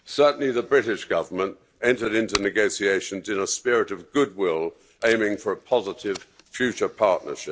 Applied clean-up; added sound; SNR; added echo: none; Packing tape, duct tape; 19 dB; none.